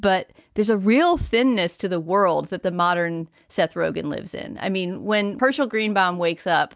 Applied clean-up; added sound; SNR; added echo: none; none; none; none.